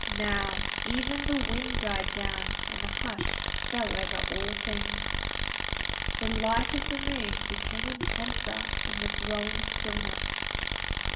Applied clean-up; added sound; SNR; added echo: none; Tools; -5 dB; reverberation time 0.7 s.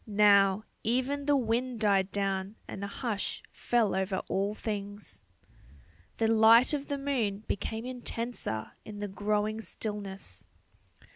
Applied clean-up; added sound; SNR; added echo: none; none; none; none.